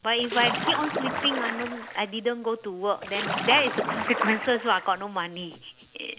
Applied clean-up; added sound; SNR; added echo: none; Splash, splatter; 4 dB; none.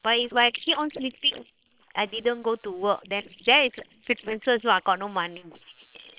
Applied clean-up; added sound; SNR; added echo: neural separator model SepFormer WHAM!.